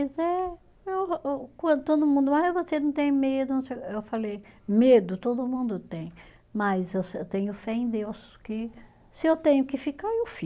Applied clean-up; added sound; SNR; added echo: none; none; none; none.